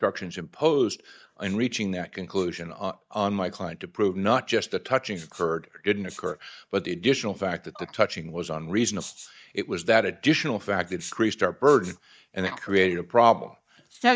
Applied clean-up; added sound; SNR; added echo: neural mask model DeepFilterNet 3.